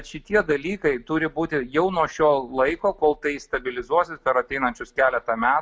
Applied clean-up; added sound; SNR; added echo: none; none; none; none.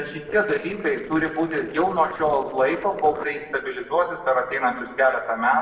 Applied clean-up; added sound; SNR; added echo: neural separator model SepFormer DNS4.